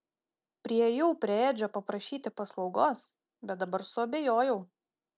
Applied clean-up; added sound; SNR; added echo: none; none; none; none.